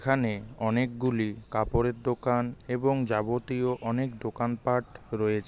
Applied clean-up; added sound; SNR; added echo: none; none; none; none.